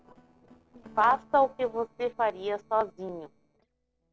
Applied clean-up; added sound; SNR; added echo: neural separator model SepFormer DNS4.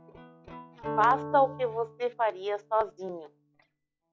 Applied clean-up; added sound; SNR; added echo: classical method log-MMSE.